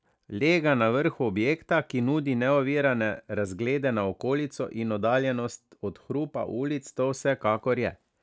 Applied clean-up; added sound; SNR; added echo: none; none; none; none.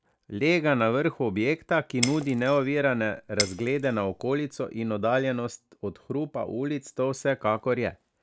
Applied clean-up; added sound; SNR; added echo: none; Shatter; 9 dB; none.